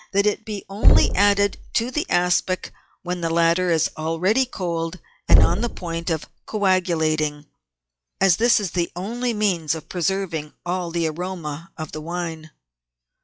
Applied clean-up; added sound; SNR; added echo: classical method log-MMSE.